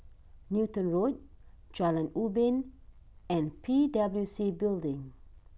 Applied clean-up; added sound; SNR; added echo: none; none; none; none.